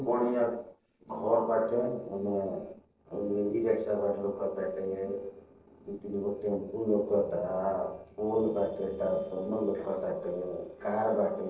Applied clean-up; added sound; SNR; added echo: neural separator model SepFormer DNS4.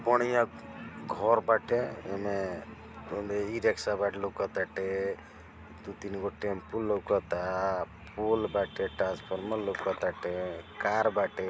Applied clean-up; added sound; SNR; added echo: none; none; none; none.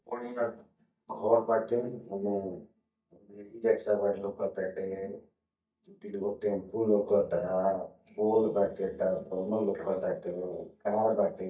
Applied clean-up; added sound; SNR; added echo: neural mask model DeepFilterNet 3.